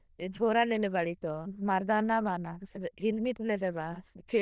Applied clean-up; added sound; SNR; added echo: neural diffusion model UNIVERSE++.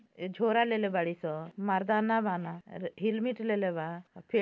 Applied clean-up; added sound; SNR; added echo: none; none; none; none.